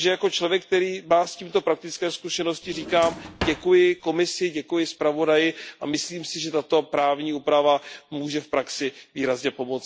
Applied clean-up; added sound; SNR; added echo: none; Drawer open or close; 11 dB; none.